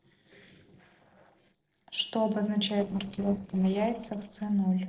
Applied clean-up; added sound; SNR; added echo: neural separator model SepFormer DNS4.